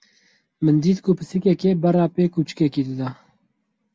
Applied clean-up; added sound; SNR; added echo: none; none; none; none.